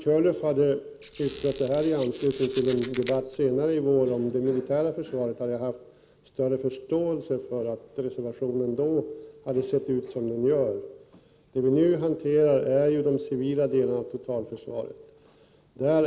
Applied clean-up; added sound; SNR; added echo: none; Squeak; 19 dB; none.